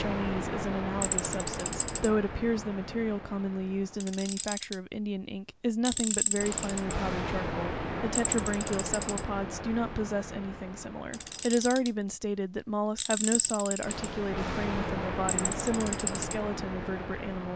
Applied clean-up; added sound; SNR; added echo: none; Thunder + Tools; 1 dB; none.